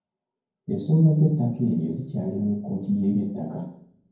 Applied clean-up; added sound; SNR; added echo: none; none; none; reverberation time 0.9 s.